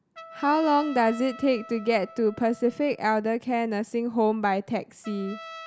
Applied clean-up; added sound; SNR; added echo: none; Trumpet; 19 dB; none.